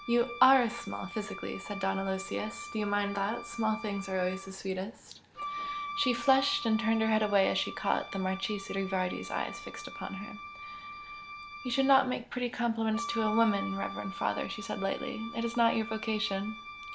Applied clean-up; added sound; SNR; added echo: none; Wind instrument, woodwind instrument; 11 dB; none.